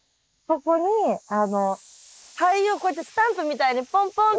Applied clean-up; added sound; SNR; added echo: neural mask model Resemble Enhance denoiser.